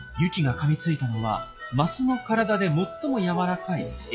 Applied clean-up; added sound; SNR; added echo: classical method log-MMSE.